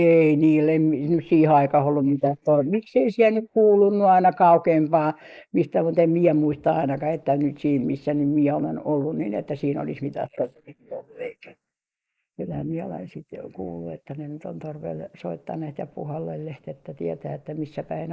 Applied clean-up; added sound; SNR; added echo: neural mask model Resemble Enhance denoiser.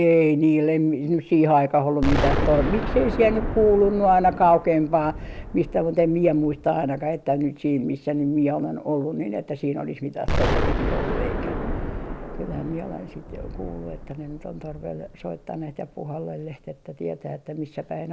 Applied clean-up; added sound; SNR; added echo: none; Explosion; 7 dB; none.